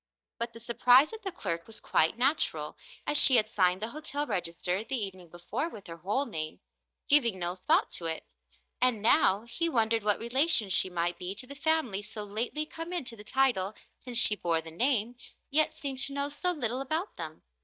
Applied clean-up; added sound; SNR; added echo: neural mask model DeepFilterNet 3.